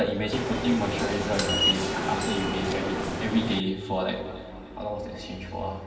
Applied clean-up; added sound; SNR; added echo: none; Subway, metro, underground; -1 dB; reverberation time 2.4 s.